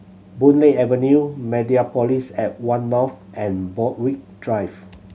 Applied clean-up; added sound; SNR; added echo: none; none; none; none.